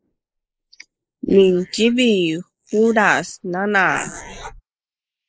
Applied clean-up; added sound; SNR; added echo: neural mask model Resemble Enhance denoiser.